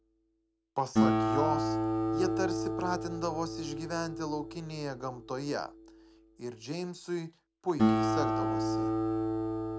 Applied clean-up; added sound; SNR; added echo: none; Acoustic guitar; -5 dB; none.